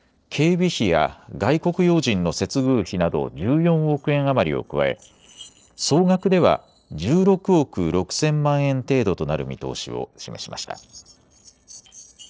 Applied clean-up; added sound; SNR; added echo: neural separator model SepFormer DNS4.